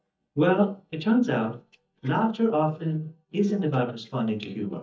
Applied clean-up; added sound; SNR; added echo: neural mask model DeepFilterNet 3.